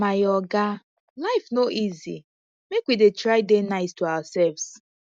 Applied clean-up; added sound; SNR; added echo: none; none; none; none.